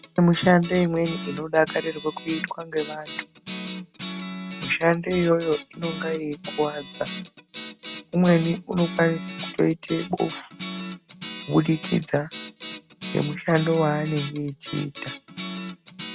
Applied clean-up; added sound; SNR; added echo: none; Guitar; 10 dB; none.